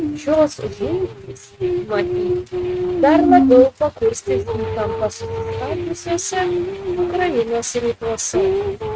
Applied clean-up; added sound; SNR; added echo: neural mask model RNNoise.